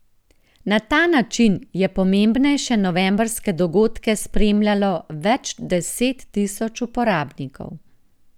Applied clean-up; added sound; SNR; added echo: none; none; none; none.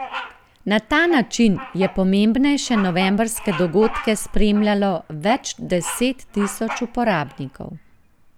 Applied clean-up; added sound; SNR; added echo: none; Bird vocalization, bird call, bird song; 15 dB; none.